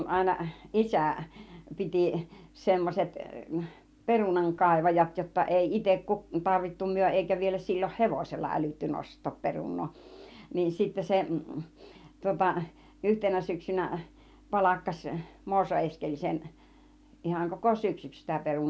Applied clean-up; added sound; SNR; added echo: none; none; none; none.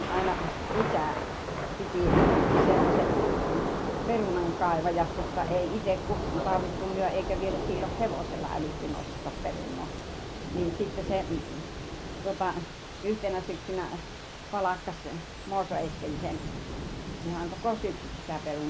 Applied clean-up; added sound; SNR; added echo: none; Thunder / Rain; -1 dB; none.